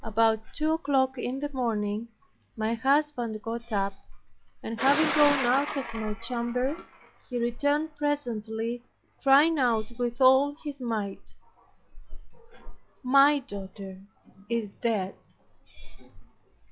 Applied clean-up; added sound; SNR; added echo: classical method log-MMSE.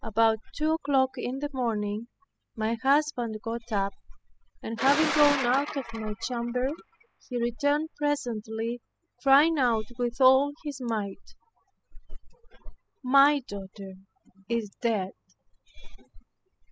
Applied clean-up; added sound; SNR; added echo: classical method spectral subtraction.